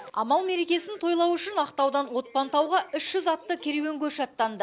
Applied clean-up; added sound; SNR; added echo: none; none; none; none.